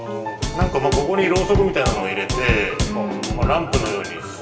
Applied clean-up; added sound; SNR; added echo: none; Drum / Drum kit; 3 dB; reverberation time 2.0 s.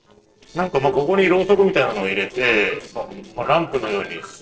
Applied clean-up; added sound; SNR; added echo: neural separator model SepFormer DNS4.